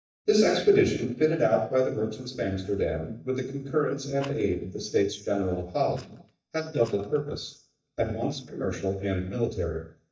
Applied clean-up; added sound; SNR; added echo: neural mask model DeepFilterNet 3.